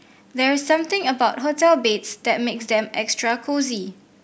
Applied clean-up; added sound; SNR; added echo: none; none; none; none.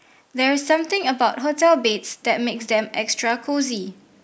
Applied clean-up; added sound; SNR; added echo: neural mask model Resemble Enhance denoiser.